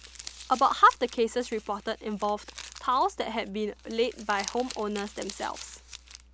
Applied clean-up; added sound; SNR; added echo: none; Crumpling, crinkling; 17 dB; none.